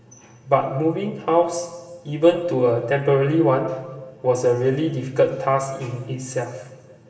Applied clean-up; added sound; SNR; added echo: none; none; none; reverberation time 1.4 s.